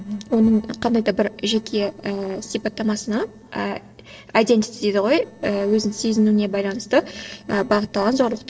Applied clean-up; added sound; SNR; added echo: neural separator model SepFormer DNS4.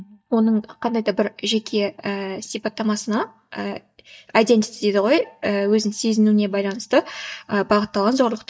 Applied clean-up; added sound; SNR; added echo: neural mask model DeepFilterNet 3.